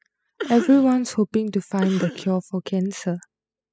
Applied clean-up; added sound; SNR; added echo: classical method spectral subtraction.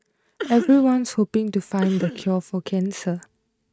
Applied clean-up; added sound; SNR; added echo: neural mask model RNNoise.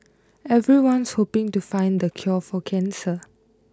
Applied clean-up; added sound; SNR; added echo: none; none; none; none.